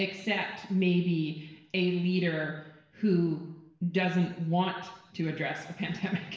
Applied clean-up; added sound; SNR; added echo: none; none; none; reverberation time 0.9 s.